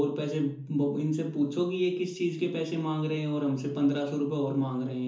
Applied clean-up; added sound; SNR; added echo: none; none; none; reverberation time 0.9 s.